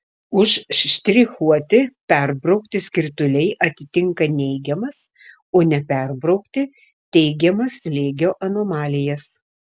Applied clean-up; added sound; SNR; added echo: none; none; none; none.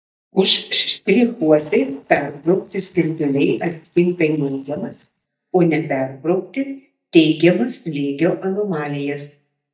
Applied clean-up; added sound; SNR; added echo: neural mask model DeepFilterNet 3.